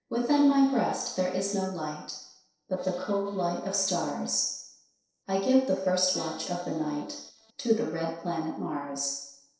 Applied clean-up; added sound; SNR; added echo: neural separator model SepFormer DNS4.